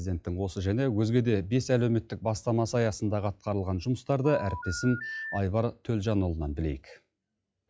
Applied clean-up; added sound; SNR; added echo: classical method log-MMSE.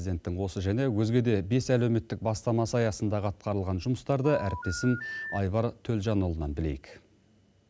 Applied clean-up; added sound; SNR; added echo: none; Telephone; 10 dB; none.